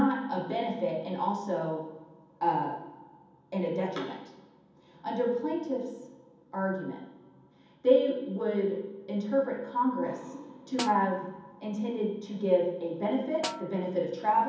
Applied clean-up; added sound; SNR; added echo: none; Snare drum; 11 dB; reverberation time 1.2 s.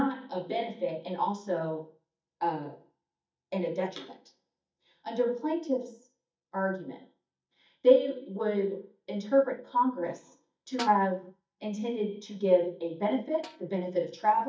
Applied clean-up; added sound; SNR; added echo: neural mask model DeepFilterNet 3.